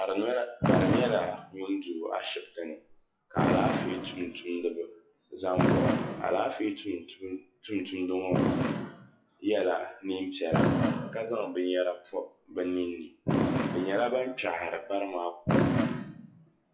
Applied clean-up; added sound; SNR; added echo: classical method WPE with log-MMSE.